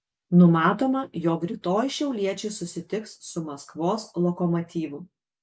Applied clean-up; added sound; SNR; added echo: none; none; none; none.